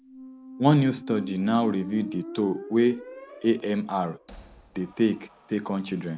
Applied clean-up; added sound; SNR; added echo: none; Squeak; 15 dB; none.